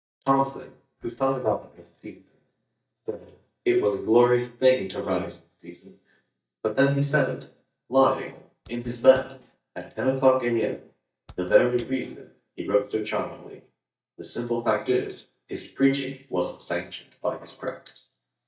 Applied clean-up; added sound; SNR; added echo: neural mask model DeepFilterNet 3.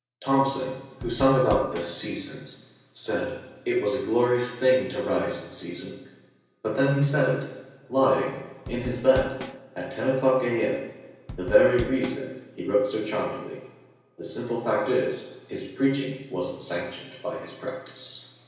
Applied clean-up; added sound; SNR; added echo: none; Drum / Drum kit; 10 dB; reverberation time 0.9 s.